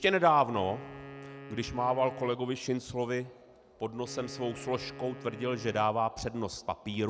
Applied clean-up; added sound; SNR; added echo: none; Wind instrument, woodwind instrument; 17 dB; none.